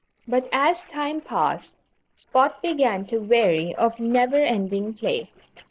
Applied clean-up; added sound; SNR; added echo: neural separator model SepFormer DNS4.